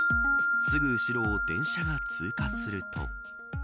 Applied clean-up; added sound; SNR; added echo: none; Wind chime; -4 dB; none.